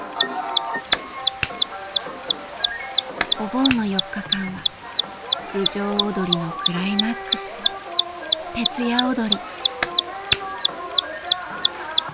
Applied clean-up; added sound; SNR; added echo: none; Mechanisms + Clapping; -2 dB; none.